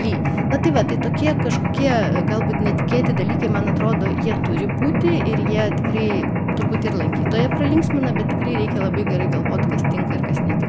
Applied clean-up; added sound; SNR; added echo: none; Mechanisms; -5 dB; none.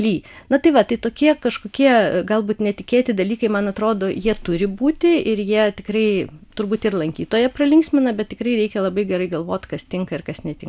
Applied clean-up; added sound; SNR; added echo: none; none; none; none.